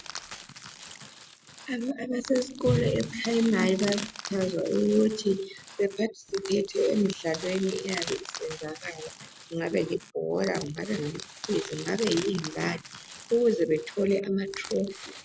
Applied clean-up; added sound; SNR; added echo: none; Crushing; 14 dB; none.